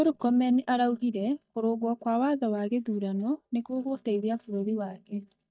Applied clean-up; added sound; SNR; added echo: neural mask model DeepFilterNet 3.